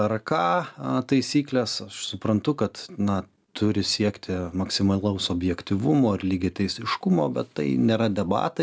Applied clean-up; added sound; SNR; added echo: none; none; none; none.